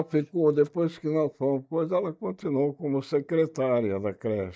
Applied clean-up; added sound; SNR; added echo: neural mask model DeepFilterNet 3.